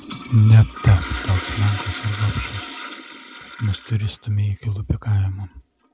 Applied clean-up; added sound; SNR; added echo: none; Toilet flush; 13 dB; none.